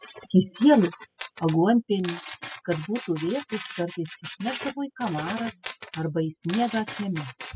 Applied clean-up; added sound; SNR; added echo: classical method spectral subtraction.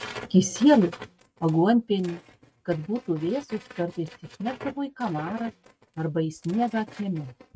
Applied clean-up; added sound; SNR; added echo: neural mask model RNNoise.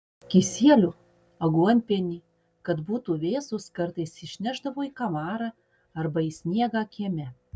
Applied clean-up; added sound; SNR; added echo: none; none; none; none.